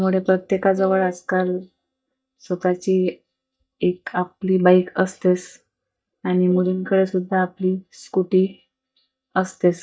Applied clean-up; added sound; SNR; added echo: neural mask model DeepFilterNet 3.